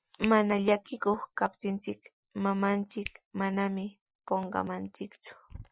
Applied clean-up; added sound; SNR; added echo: classical method Wiener filter.